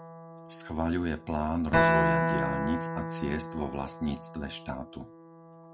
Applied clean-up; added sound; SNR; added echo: none; Acoustic guitar; -2 dB; none.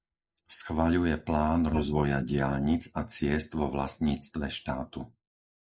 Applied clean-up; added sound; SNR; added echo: neural mask model Resemble Enhance denoiser.